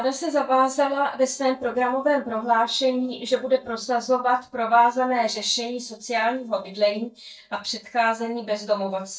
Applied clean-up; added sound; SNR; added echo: neural mask model DeepFilterNet 3.